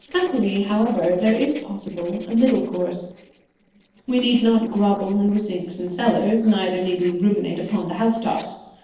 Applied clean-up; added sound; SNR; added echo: neural separator model SepFormer DNS4.